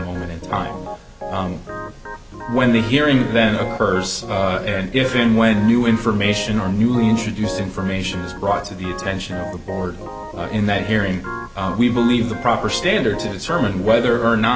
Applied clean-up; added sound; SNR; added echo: none; Organ; 13 dB; none.